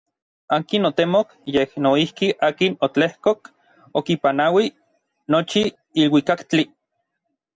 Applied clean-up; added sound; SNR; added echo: none; none; none; none.